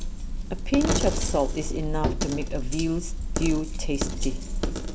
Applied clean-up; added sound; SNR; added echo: none; Coin (dropping); -2 dB; none.